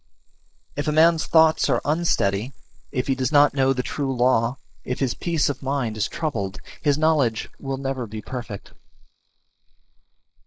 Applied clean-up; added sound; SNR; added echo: neural mask model Resemble Enhance denoiser.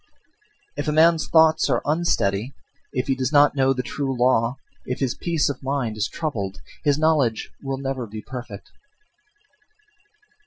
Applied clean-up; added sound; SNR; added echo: classical method Wiener filter.